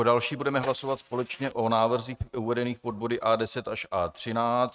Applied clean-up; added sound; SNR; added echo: neural mask model RNNoise.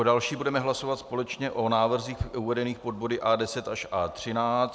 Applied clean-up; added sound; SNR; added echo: none; none; none; none.